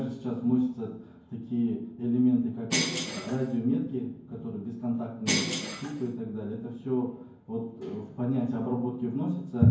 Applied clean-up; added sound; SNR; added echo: none; Bell; 2 dB; reverberation time 0.9 s.